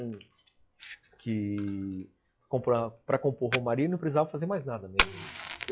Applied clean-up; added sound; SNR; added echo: classical method log-MMSE.